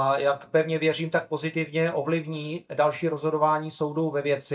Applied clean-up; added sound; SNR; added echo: neural mask model DeepFilterNet 3.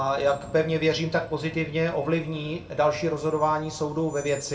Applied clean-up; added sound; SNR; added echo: none; Screech; 18 dB; reverberation time 0.3 s.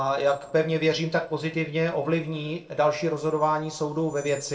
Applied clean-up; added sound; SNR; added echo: neural separator model SepFormer DNS4.